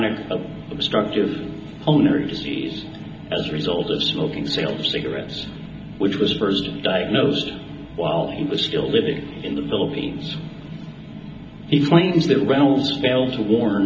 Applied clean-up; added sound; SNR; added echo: none; none; none; reverberation time 0.4 s.